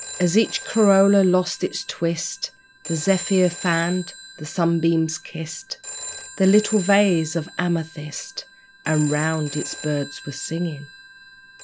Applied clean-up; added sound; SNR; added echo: none; Telephone; 14 dB; none.